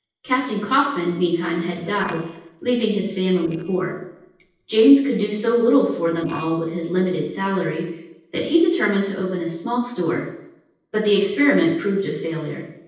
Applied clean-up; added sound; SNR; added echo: neural separator model SepFormer DNS4.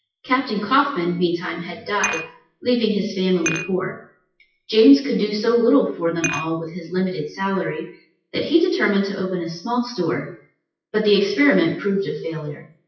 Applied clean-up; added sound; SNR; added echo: classical method WPE with log-MMSE.